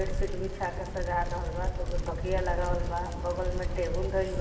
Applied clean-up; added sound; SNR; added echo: none; Bicycle; -2 dB; reverberation time 1.9 s.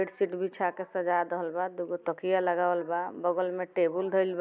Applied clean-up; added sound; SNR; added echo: none; none; none; none.